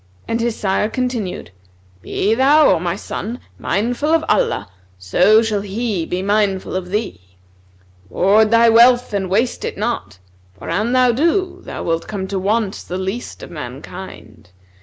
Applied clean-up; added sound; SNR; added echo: none; none; none; none.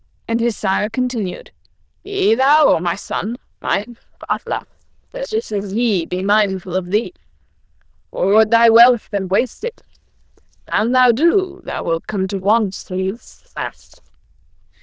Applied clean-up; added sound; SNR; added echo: neural diffusion model UNIVERSE++.